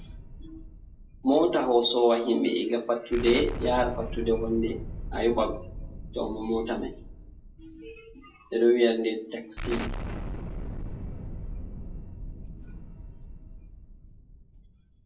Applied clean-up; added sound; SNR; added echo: none; Explosion; 9 dB; reverberation time 0.2 s.